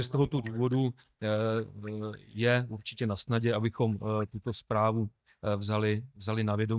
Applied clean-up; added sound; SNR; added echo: neural mask model DeepFilterNet 3.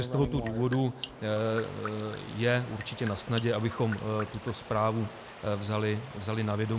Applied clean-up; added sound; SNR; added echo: none; Stream + Drip; 12 dB; none.